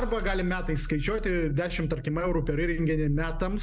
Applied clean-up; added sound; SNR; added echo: none; Growling + Bell / Doorbell; 5 dB; none.